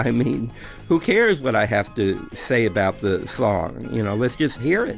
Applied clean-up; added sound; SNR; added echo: none; none; none; none.